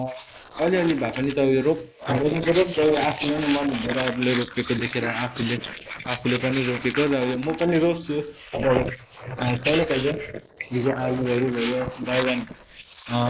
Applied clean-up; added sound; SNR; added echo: neural mask model Resemble Enhance denoiser.